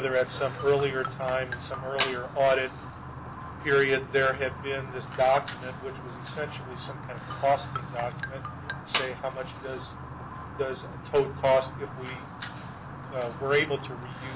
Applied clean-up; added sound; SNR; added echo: none; Marimba, xylophone + Fire; 8 dB; none.